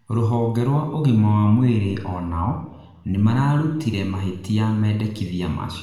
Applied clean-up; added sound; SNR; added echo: none; none; none; reverberation time 0.9 s.